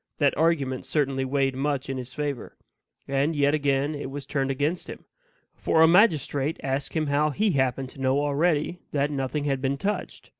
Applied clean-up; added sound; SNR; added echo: none; none; none; none.